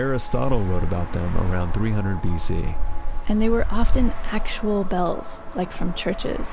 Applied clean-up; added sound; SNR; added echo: none; Traffic noise, roadway noise; -4 dB; none.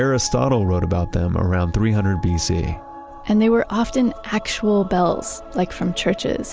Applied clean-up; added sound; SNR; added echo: none; none; none; none.